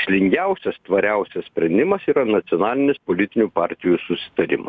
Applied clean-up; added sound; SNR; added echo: none; none; none; none.